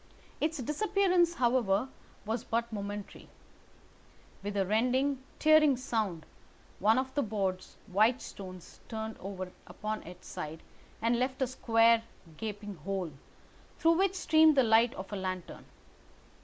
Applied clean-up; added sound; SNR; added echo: none; none; none; none.